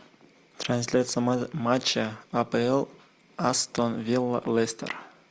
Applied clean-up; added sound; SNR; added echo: none; none; none; none.